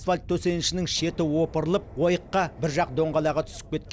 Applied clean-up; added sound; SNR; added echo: none; none; none; none.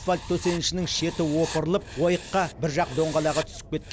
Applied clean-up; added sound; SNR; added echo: none; Writing; 15 dB; none.